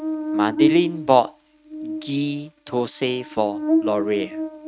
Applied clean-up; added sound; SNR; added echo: neural mask model RNNoise.